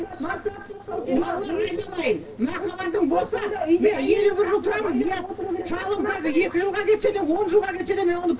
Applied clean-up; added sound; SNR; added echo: neural separator model SepFormer DNS4.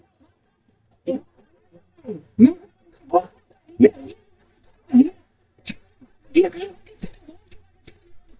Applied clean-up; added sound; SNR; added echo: neural mask model DeepFilterNet 3.